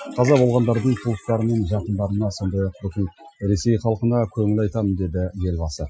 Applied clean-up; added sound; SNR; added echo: classical method Wiener filter.